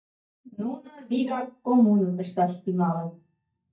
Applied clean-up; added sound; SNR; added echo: neural mask model DeepFilterNet 3.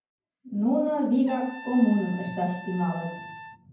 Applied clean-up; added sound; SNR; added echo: none; Trumpet; 17 dB; reverberation time 0.9 s.